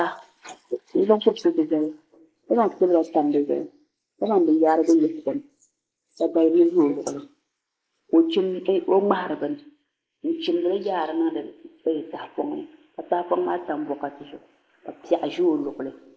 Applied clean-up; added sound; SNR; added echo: neural mask model Resemble Enhance denoiser.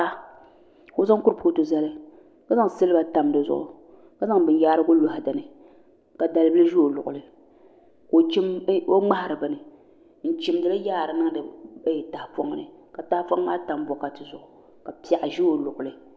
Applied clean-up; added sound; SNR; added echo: none; none; none; none.